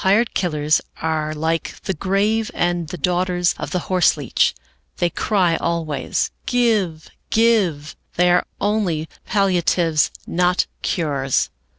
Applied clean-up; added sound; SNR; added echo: none; none; none; none.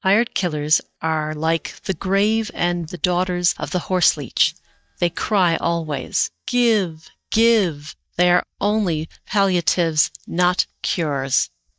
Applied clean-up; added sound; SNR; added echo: neural mask model DeepFilterNet 3.